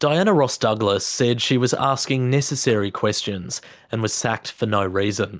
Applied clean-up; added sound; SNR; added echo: neural mask model Resemble Enhance denoiser.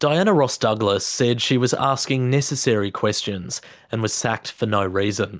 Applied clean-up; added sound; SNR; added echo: none; none; none; none.